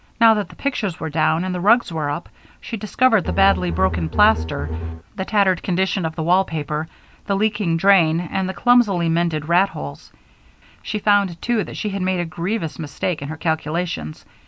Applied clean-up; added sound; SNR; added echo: none; Bowed string instrument; 4 dB; none.